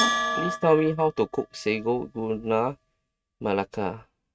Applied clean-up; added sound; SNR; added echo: neural mask model RNNoise.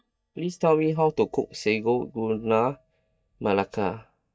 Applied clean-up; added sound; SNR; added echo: neural mask model DeepFilterNet 3.